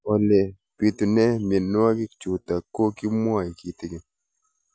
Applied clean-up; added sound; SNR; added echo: none; none; none; none.